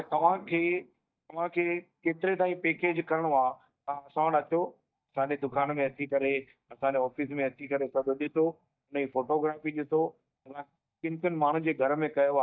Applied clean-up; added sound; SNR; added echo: neural mask model DeepFilterNet 3.